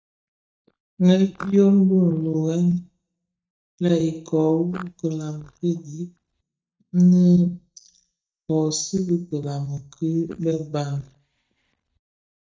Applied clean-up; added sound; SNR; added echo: neural mask model DeepFilterNet 3.